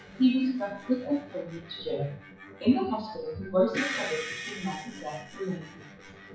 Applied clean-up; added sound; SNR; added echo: classical method WPE with log-MMSE.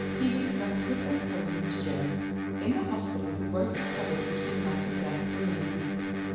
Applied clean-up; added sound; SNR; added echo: none; Electric guitar; -3 dB; reverberation time 1.1 s.